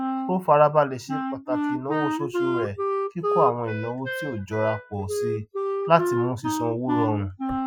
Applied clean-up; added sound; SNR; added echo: classical method Wiener filter.